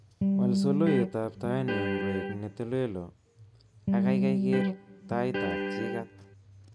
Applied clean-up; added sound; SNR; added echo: none; Electric guitar; -4 dB; none.